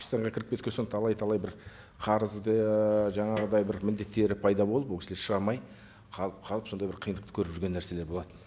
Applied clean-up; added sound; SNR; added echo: none; Snare drum; 16 dB; none.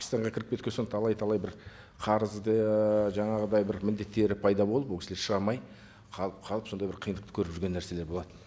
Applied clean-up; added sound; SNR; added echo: none; none; none; none.